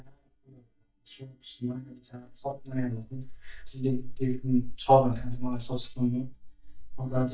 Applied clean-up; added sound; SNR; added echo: neural mask model DeepFilterNet 3.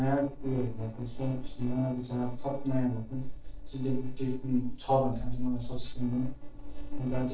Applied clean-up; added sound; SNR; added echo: neural separator model SepFormer DNS4.